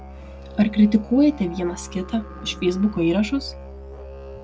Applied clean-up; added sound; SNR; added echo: none; Musical instrument; 15 dB; none.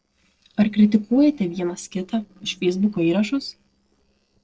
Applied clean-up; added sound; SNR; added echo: neural separator model SepFormer DNS4.